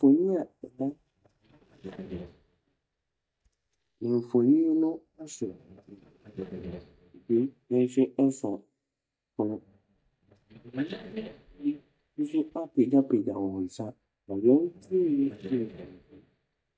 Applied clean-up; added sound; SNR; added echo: neural mask model DeepFilterNet 3.